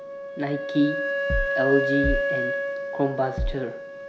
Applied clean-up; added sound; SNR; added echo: none; Wind instrument, woodwind instrument + Bass drum; -1 dB; none.